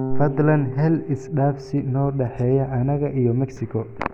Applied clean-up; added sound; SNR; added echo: none; Electric guitar / Bass guitar; 14 dB; none.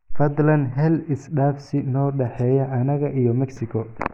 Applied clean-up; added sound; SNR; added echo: neural mask model Resemble Enhance denoiser.